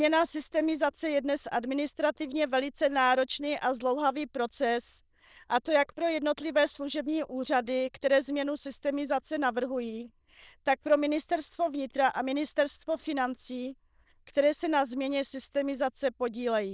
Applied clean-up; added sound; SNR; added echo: neural diffusion model UNIVERSE++.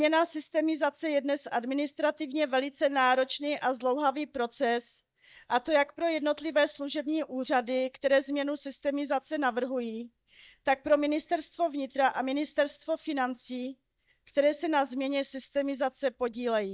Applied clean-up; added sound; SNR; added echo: neural mask model DeepFilterNet 3.